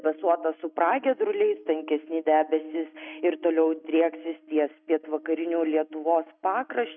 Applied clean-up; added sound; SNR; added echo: neural mask model RNNoise.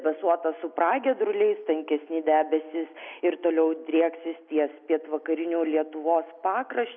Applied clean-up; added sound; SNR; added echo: none; none; none; none.